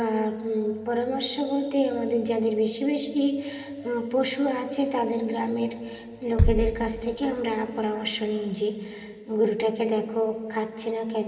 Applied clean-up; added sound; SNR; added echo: none; Bass drum; 4 dB; reverberation time 2.6 s.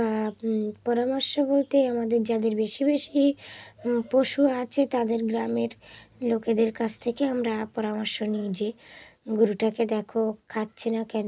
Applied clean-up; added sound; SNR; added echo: none; none; none; none.